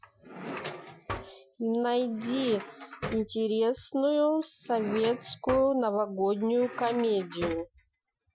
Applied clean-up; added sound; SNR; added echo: classical method Wiener filter.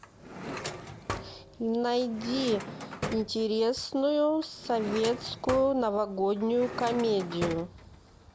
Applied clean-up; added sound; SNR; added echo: none; Drawer open or close; 11 dB; none.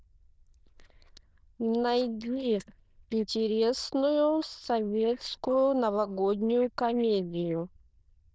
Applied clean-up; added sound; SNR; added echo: neural diffusion model UNIVERSE++.